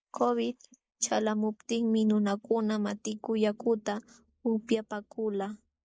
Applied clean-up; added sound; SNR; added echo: neural mask model Resemble Enhance denoiser.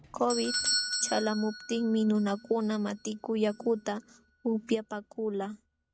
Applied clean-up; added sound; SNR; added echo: none; Doorbell; 7 dB; none.